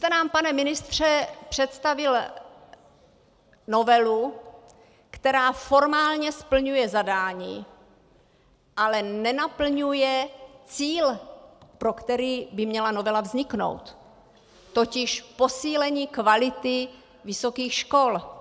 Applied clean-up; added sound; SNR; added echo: none; none; none; none.